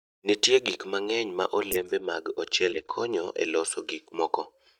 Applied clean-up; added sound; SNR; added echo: neural mask model DeepFilterNet 3.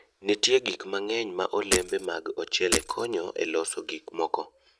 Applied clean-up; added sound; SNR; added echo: none; Shatter; 2 dB; none.